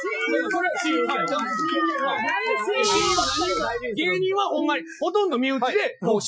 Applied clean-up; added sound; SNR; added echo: classical method Wiener filter.